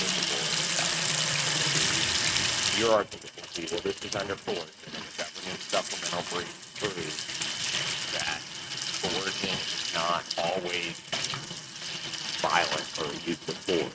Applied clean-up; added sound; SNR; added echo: neural mask model RNNoise.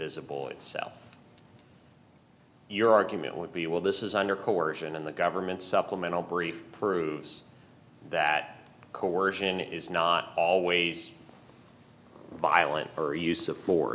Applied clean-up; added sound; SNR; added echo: none; none; none; none.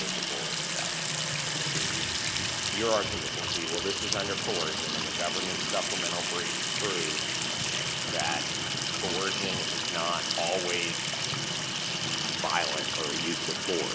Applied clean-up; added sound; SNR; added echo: none; Sink (filling or washing) / Water tap, faucet; -5 dB; none.